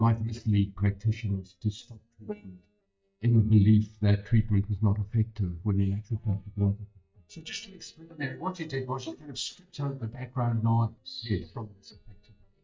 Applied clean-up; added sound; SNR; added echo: neural mask model DeepFilterNet 3.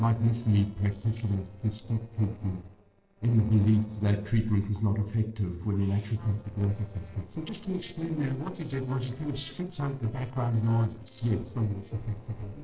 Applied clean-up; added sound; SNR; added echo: neural separator model SepFormer DNS4.